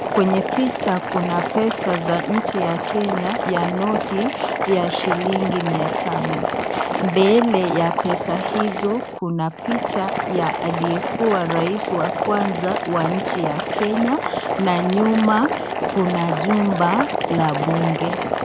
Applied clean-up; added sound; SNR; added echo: none; Boiling; 2 dB; none.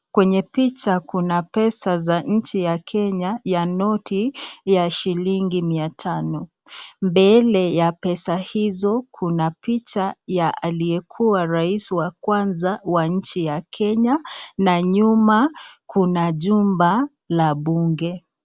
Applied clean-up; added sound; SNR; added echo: none; none; none; none.